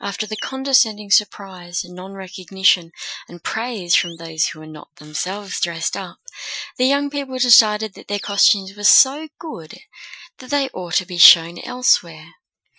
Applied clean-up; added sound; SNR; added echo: classical method Wiener filter.